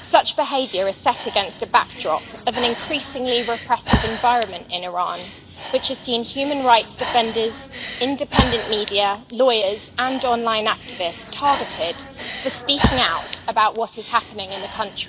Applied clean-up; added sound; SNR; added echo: none; Breathing; 8 dB; none.